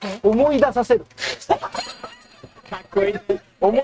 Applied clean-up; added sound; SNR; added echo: neural mask model RNNoise.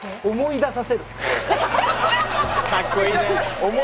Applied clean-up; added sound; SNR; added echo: none; Engine + Applause / Cheering; 15 dB; none.